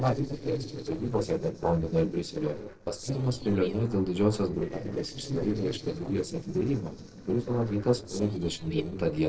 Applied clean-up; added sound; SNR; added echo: neural separator model SepFormer DNS4.